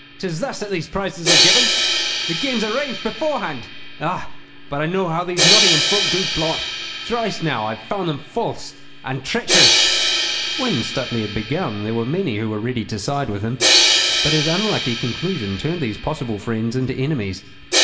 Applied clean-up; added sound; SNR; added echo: none; Crash cymbal; -2 dB; reverberation time 0.7 s.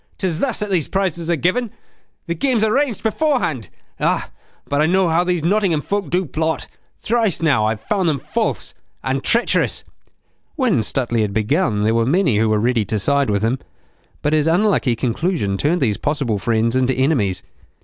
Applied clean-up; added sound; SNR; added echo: none; none; none; none.